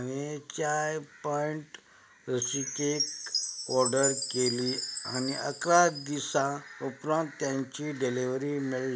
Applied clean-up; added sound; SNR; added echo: none; Chime; 7 dB; none.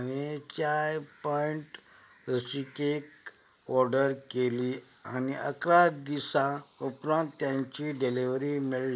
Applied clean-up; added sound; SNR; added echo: neural mask model Resemble Enhance denoiser.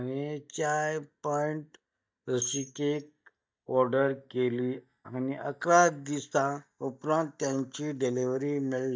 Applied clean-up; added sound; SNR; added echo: neural mask model DeepFilterNet 3.